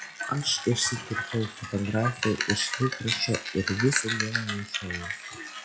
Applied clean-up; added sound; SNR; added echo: classical method log-MMSE.